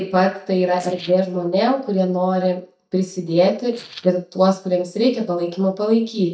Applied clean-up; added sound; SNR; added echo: neural mask model DeepFilterNet 3.